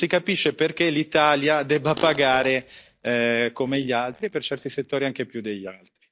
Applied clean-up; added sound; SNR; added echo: neural mask model DeepFilterNet 3.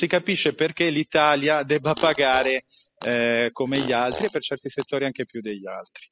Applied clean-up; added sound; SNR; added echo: classical method spectral subtraction.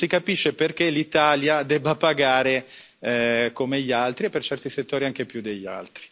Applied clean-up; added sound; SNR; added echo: none; none; none; none.